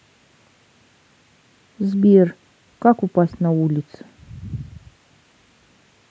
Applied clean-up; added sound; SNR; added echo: none; none; none; none.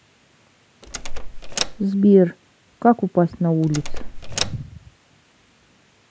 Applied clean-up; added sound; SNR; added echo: none; Door; 3 dB; none.